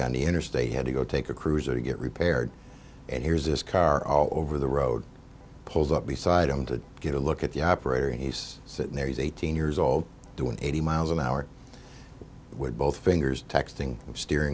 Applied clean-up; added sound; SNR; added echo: none; none; none; none.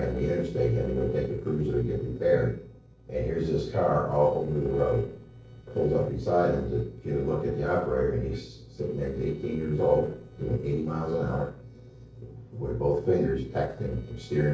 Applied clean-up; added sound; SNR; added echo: neural separator model SepFormer DNS4.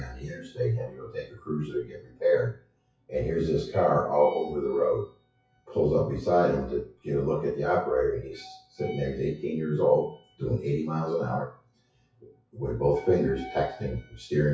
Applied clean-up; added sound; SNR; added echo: classical method WPE with log-MMSE.